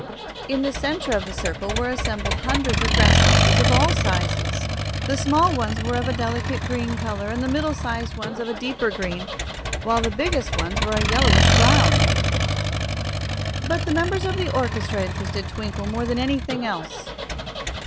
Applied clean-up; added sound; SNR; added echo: none; Accelerating, revving, vroom; -4 dB; none.